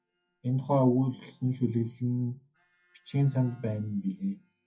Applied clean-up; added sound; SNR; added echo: classical method WPE with log-MMSE.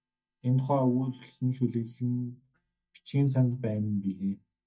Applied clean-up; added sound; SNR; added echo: neural mask model DeepFilterNet 3.